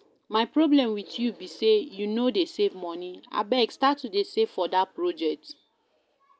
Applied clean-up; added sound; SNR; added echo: none; none; none; none.